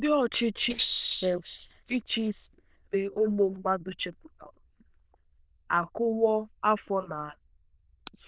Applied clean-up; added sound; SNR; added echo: neural diffusion model UNIVERSE++.